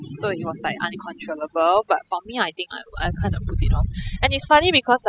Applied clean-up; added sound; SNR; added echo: classical method spectral subtraction.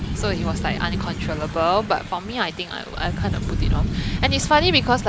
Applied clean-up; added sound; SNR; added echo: none; Thunder / Rain; 1 dB; none.